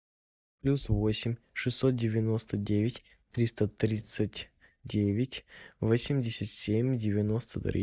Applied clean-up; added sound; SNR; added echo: neural mask model DeepFilterNet 3.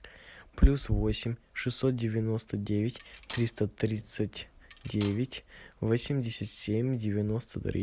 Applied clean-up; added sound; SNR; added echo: none; Cutlery, silverware; 16 dB; none.